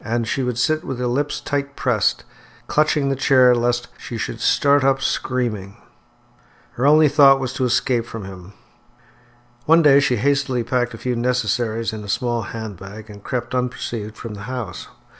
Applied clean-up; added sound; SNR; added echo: none; none; none; none.